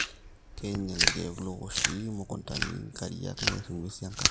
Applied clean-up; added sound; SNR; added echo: none; Chewing, mastication; -3 dB; none.